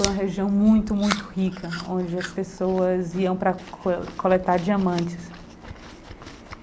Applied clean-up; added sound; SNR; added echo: none; Chewing, mastication; 13 dB; none.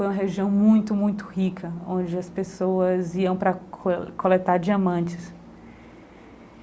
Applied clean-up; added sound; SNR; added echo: none; none; none; none.